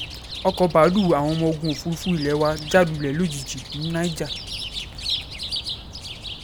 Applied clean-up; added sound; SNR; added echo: none; Chirp, tweet; 10 dB; none.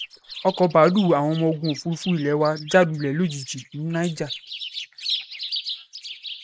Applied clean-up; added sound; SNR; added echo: neural mask model Resemble Enhance denoiser.